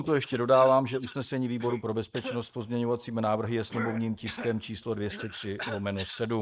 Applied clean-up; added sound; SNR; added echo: neural mask model Resemble Enhance denoiser.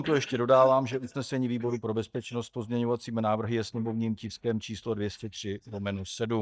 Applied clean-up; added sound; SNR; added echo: neural mask model DeepFilterNet 3.